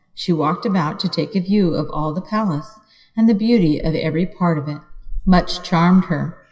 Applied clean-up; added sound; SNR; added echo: classical method WPE with log-MMSE.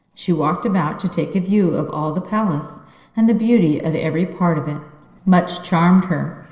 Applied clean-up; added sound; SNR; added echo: neural separator model SepFormer DNS4.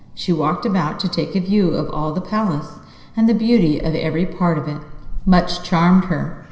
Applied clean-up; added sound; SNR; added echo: none; Meow / Purr; 11 dB; reverberation time 0.9 s.